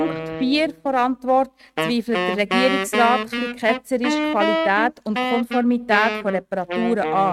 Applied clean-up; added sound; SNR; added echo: neural mask model RNNoise.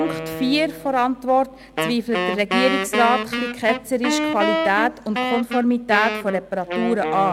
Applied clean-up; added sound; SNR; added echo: none; Wind instrument, woodwind instrument; 4 dB; none.